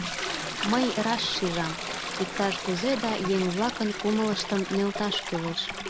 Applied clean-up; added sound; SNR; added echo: none; Toilet flush; 5 dB; none.